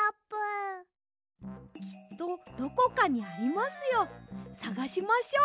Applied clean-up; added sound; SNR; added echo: none; none; none; none.